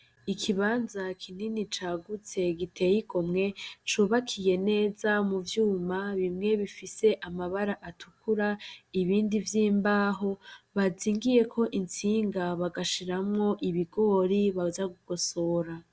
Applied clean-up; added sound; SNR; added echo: none; none; none; none.